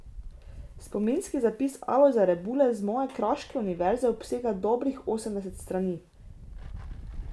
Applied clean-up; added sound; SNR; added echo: none; Wind; 17 dB; none.